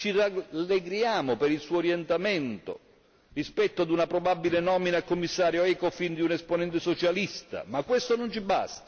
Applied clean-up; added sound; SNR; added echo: none; none; none; none.